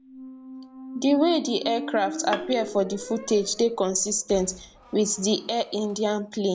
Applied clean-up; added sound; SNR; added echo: none; Squeak + Bowed string instrument; 13 dB; none.